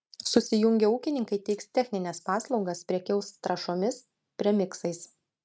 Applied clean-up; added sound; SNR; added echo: neural mask model RNNoise.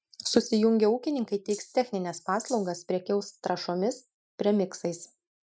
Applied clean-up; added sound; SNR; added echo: classical method Wiener filter.